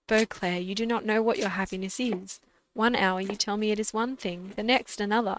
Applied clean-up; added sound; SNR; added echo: neural mask model RNNoise.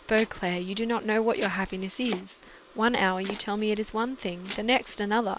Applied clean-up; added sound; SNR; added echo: none; Domestic sounds, home sounds; 14 dB; none.